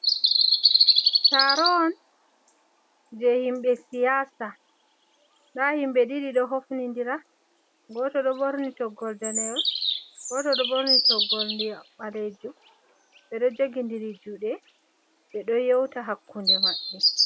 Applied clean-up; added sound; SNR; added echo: none; Bird vocalization, bird call, bird song; 0 dB; none.